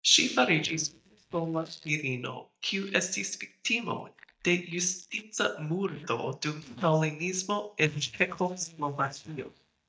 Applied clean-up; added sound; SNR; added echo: neural mask model DeepFilterNet 3.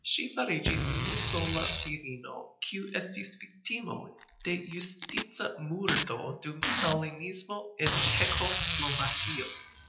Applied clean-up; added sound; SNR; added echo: classical method WPE with log-MMSE.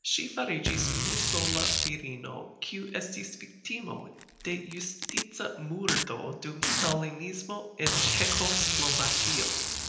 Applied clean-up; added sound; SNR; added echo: none; Packing tape, duct tape; -3 dB; reverberation time 0.8 s.